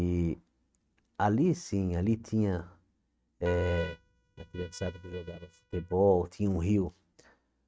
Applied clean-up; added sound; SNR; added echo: neural mask model RNNoise.